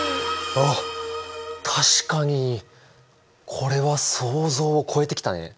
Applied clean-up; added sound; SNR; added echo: none; none; none; none.